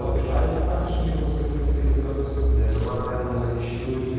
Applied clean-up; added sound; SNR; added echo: neural separator model SepFormer DNS4.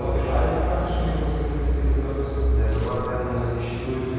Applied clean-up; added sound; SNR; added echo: none; Tearing; 17 dB; reverberation time 2.2 s.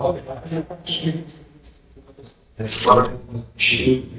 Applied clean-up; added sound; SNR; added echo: neural mask model DeepFilterNet 3.